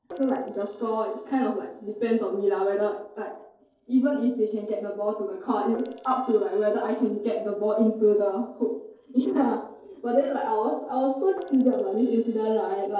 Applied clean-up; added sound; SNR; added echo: neural separator model SepFormer DNS4.